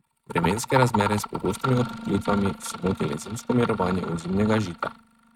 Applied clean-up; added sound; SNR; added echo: neural mask model RNNoise.